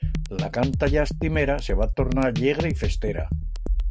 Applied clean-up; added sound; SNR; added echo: none; Drum kit; -1 dB; none.